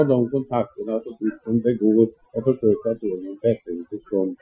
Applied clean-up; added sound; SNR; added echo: classical method Wiener filter.